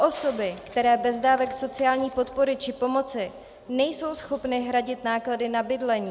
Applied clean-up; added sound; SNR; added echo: none; none; none; none.